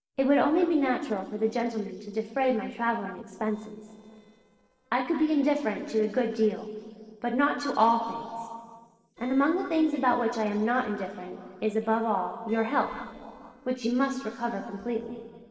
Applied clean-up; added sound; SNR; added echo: neural separator model SepFormer DNS4.